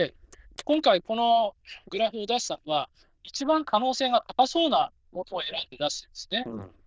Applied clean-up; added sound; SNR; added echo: neural diffusion model UNIVERSE++.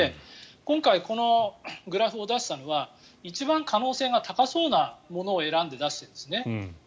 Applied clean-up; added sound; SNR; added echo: none; none; none; none.